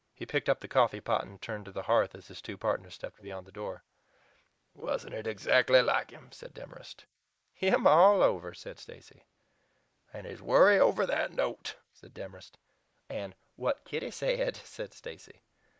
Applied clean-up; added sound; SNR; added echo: neural mask model Resemble Enhance denoiser.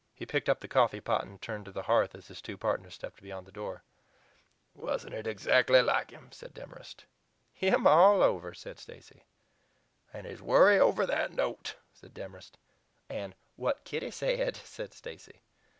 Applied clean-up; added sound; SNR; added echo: none; none; none; none.